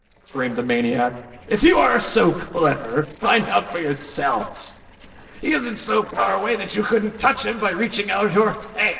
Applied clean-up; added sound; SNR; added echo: neural separator model SepFormer DNS4.